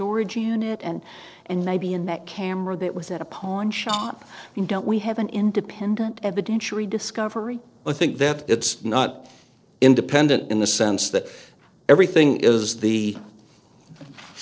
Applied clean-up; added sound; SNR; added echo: neural separator model SepFormer DNS4.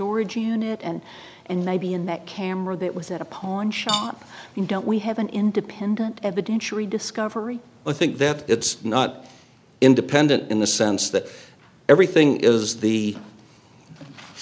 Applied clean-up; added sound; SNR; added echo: none; Cutlery, silverware / Dishes, pots, and pans; 12 dB; none.